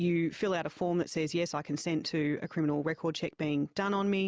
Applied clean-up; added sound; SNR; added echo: none; none; none; none.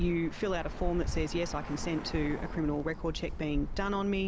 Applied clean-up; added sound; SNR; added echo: none; Bird; 4 dB; none.